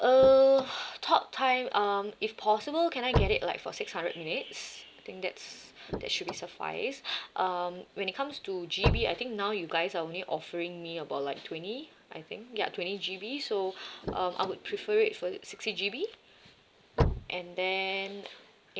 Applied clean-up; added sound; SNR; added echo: none; Slam / Car; 6 dB; none.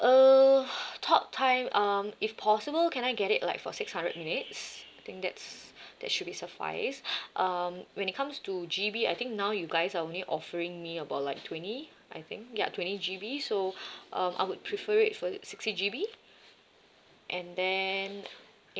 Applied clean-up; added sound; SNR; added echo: none; none; none; none.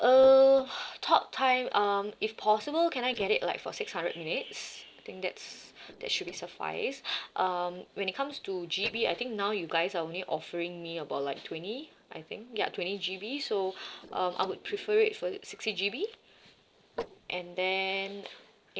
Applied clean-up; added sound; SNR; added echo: neural separator model SepFormer DNS4.